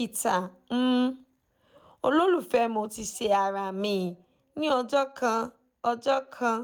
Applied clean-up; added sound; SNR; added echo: none; none; none; none.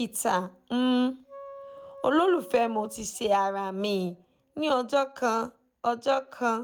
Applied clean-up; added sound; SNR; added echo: none; Wind instrument, woodwind instrument; 18 dB; none.